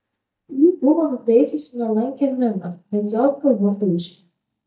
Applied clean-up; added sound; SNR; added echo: neural mask model DeepFilterNet 3.